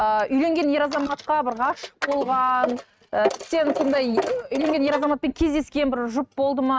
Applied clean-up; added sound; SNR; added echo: neural mask model RNNoise.